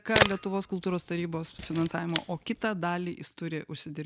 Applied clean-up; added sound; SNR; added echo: none; Camera; -1 dB; none.